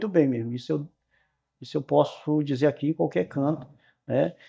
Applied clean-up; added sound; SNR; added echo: neural mask model DeepFilterNet 3.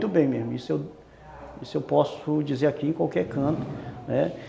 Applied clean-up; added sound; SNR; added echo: none; none; none; none.